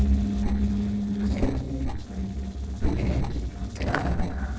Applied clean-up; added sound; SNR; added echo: neural separator model SepFormer DNS4.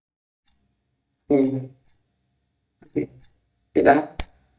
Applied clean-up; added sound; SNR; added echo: neural mask model DeepFilterNet 3.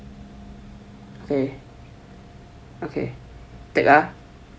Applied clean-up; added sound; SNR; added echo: none; none; none; none.